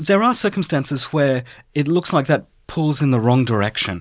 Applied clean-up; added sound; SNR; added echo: none; none; none; none.